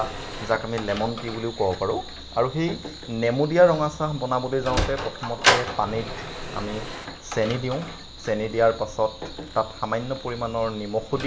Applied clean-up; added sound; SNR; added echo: none; Sliding door; 6 dB; none.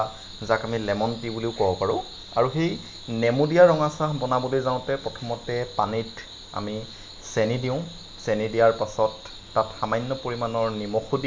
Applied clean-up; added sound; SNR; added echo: none; none; none; none.